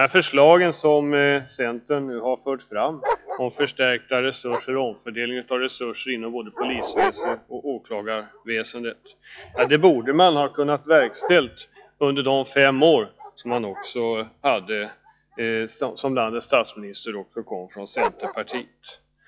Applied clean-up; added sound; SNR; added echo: classical method log-MMSE.